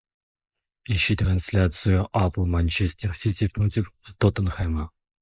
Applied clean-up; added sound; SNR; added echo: neural mask model Resemble Enhance denoiser.